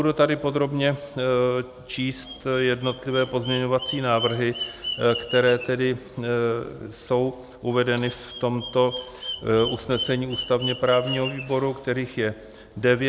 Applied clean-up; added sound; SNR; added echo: none; Bird vocalization, bird call, bird song; 13 dB; none.